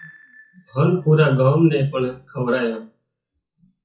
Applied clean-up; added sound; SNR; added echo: classical method WPE with log-MMSE.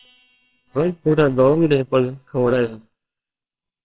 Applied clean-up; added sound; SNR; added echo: neural separator model SepFormer WHAMR!.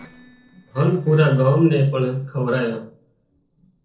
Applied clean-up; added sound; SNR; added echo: neural separator model SepFormer DNS4.